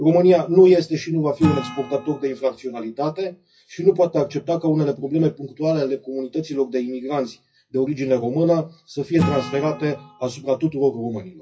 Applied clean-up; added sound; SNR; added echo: classical method WPE with log-MMSE.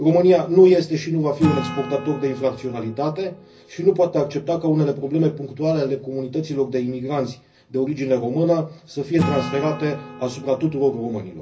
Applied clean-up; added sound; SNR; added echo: none; Acoustic guitar / Strum; 13 dB; reverberation time 0.4 s.